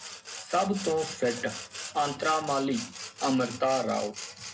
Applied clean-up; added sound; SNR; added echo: none; Sawing; 11 dB; reverberation time 0.2 s.